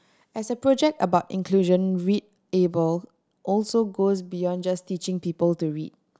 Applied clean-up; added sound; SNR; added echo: none; none; none; none.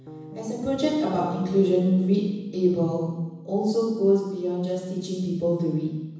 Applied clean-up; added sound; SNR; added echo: none; Piano; 18 dB; reverberation time 1.1 s.